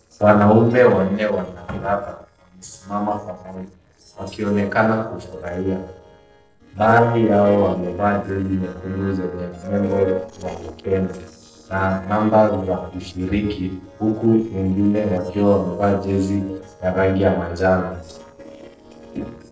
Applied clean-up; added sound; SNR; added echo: neural separator model SepFormer DNS4.